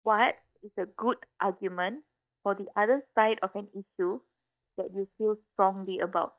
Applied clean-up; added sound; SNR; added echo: neural mask model DeepFilterNet 3.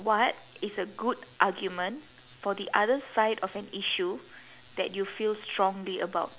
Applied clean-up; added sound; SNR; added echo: none; none; none; none.